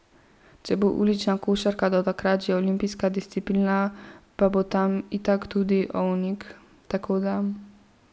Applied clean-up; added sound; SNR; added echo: none; none; none; none.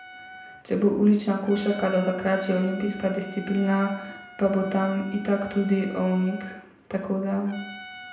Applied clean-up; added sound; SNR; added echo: none; Trumpet; 18 dB; reverberation time 0.7 s.